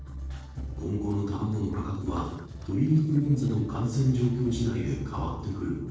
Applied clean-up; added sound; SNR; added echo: neural separator model SepFormer DNS4.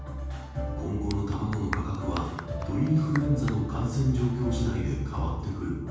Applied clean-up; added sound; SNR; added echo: none; Clapping; 16 dB; reverberation time 1.2 s.